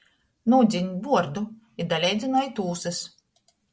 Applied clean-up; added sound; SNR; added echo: none; none; none; none.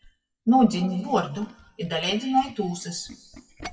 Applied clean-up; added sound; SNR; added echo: classical method WPE with log-MMSE.